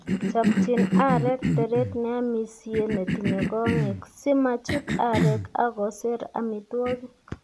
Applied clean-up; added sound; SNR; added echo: none; Cough; 1 dB; none.